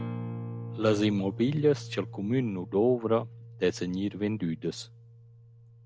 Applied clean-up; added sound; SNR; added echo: none; Acoustic guitar; 12 dB; none.